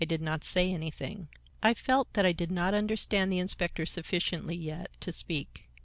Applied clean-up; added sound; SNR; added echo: none; none; none; none.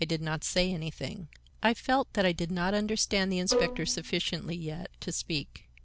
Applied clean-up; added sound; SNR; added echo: none; Bowed string instrument; 3 dB; none.